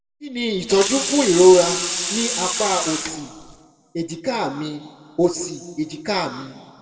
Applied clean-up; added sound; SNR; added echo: none; Sink (filling or washing) / Water tap, faucet; 4 dB; reverberation time 1.2 s.